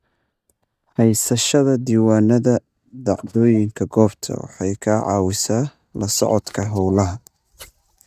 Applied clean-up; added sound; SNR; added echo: neural mask model DeepFilterNet 3.